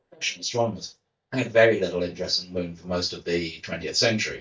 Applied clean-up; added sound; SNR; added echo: neural mask model DeepFilterNet 3.